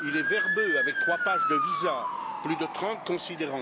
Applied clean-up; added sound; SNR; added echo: none; Motor vehicle (road) / Siren; -2 dB; none.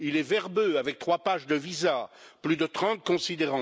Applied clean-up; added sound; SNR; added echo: none; none; none; none.